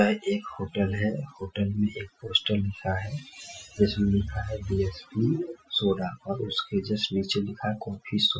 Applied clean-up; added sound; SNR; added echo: classical method Wiener filter.